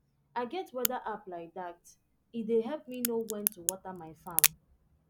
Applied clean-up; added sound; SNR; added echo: none; Crack; -2 dB; none.